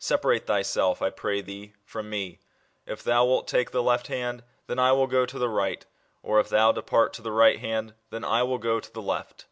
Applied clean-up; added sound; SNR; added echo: none; none; none; none.